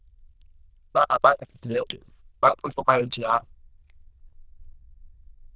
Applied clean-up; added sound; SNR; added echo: neural diffusion model UNIVERSE++.